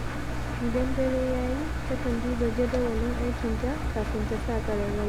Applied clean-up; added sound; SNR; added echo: none; Engine; 0 dB; none.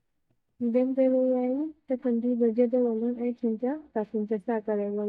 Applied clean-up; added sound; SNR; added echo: neural mask model DeepFilterNet 3.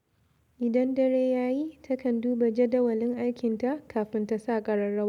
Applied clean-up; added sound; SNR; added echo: none; none; none; none.